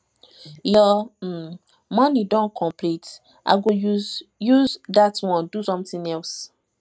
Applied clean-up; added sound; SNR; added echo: none; none; none; none.